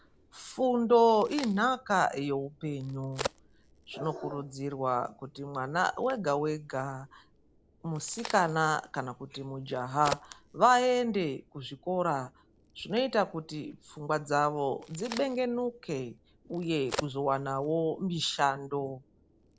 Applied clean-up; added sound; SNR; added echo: none; Crack; 16 dB; none.